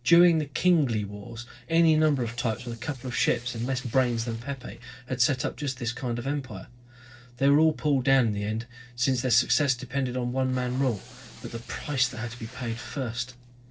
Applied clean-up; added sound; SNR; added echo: neural separator model SepFormer DNS4.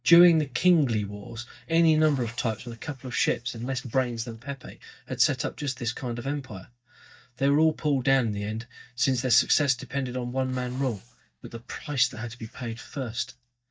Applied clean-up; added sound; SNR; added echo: neural mask model DeepFilterNet 3.